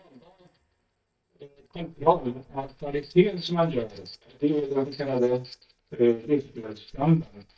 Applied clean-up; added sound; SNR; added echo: neural mask model DeepFilterNet 3.